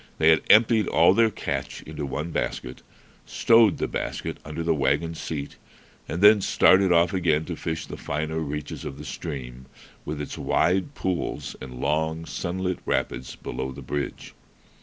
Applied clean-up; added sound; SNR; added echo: none; none; none; none.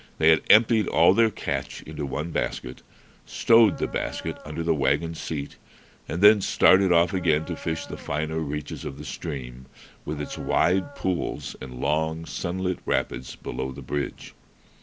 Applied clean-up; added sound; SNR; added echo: none; Dog; 19 dB; none.